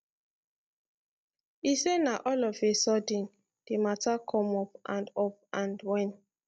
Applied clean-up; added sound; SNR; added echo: none; none; none; none.